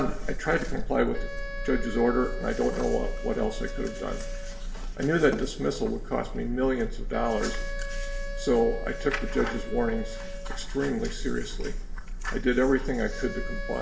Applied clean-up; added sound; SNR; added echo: none; Wind instrument, woodwind instrument; 15 dB; reverberation time 1.1 s.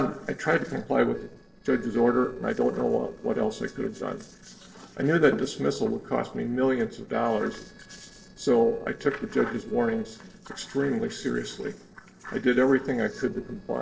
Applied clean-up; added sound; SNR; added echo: neural separator model SepFormer DNS4.